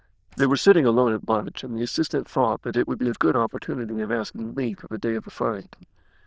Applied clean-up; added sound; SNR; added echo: neural diffusion model UNIVERSE++.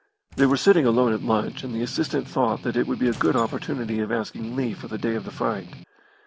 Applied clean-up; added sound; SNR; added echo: none; Squeak / Wood + Strum; 16 dB; none.